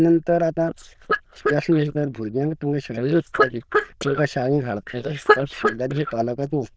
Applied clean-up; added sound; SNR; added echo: neural diffusion model UNIVERSE++.